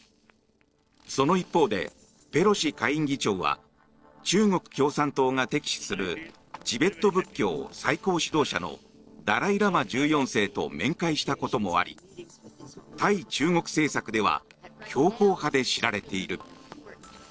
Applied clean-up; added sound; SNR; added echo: neural separator model SepFormer DNS4.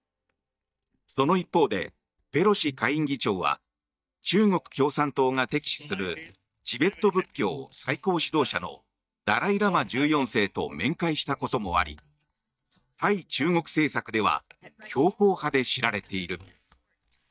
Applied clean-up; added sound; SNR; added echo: neural mask model DeepFilterNet 3.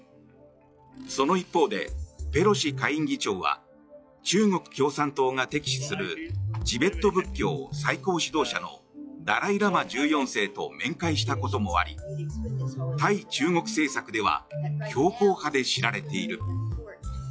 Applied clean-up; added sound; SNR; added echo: classical method log-MMSE.